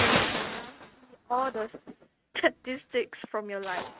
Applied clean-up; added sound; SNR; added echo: neural mask model RNNoise.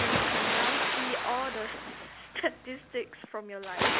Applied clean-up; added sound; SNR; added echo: none; Water; -5 dB; none.